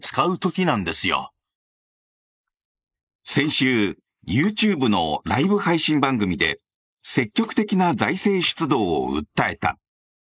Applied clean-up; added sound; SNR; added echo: neural mask model Resemble Enhance denoiser.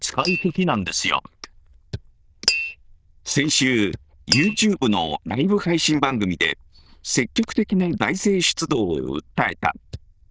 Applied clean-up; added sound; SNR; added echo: neural diffusion model UNIVERSE++.